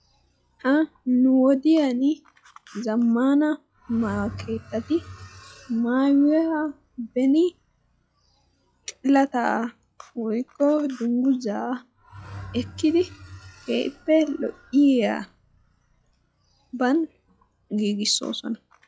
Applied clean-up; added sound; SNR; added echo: classical method log-MMSE.